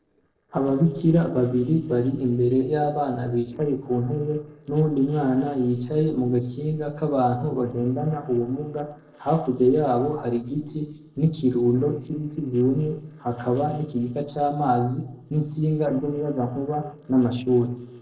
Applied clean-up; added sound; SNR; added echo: neural separator model SepFormer DNS4.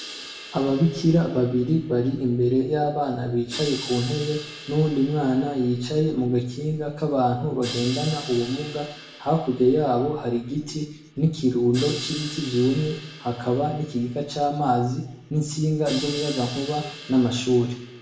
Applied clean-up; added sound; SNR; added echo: none; Crash cymbal; 16 dB; reverberation time 0.8 s.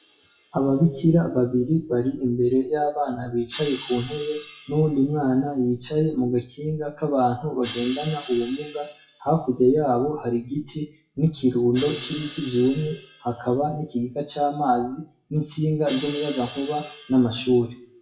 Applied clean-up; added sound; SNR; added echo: classical method WPE with log-MMSE.